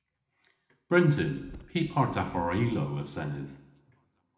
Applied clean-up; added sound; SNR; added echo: none; Wind; 20 dB; reverberation time 0.8 s.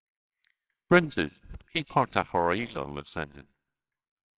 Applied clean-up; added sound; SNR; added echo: neural separator model SepFormer WHAMR!.